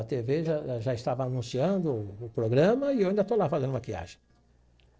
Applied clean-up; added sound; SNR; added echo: neural separator model SepFormer DNS4.